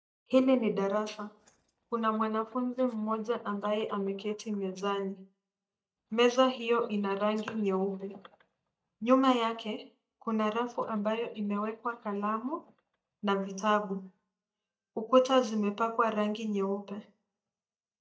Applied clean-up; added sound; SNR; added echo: neural mask model DeepFilterNet 3.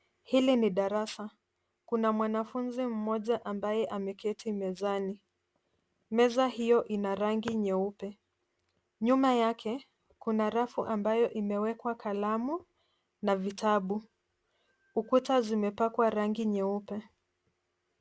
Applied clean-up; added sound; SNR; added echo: none; none; none; none.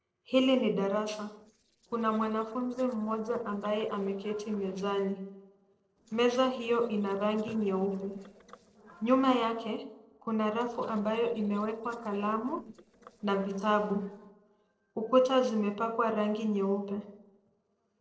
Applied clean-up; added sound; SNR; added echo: neural separator model SepFormer DNS4.